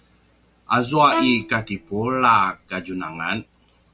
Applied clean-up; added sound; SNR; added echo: none; Bowed string instrument; 10 dB; none.